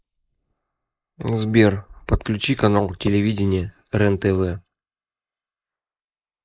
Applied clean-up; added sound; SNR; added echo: neural mask model Resemble Enhance denoiser.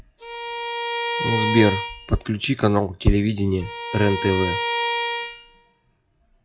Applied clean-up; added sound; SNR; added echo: classical method log-MMSE.